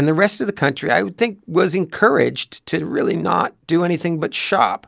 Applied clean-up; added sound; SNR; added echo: none; none; none; none.